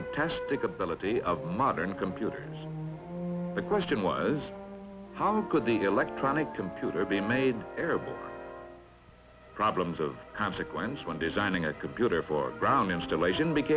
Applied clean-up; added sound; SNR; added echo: none; none; none; none.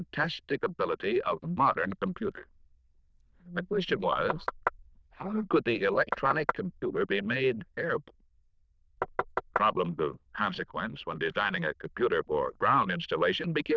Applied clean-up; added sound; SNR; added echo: neural diffusion model UNIVERSE++.